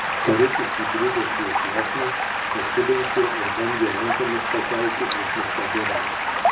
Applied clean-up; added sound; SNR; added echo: none; Stream; -2 dB; reverberation time 0.2 s.